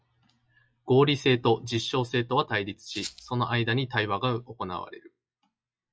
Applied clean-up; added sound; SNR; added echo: classical method log-MMSE.